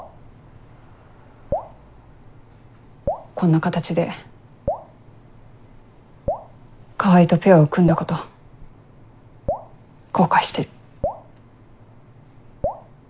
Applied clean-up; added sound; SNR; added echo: none; Drip; 11 dB; none.